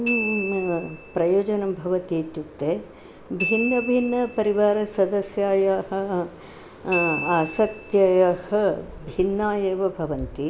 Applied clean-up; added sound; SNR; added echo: none; Glockenspiel; 11 dB; none.